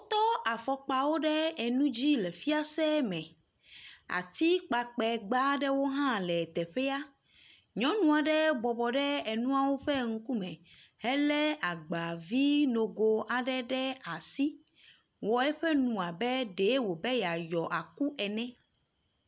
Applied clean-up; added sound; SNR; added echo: none; none; none; none.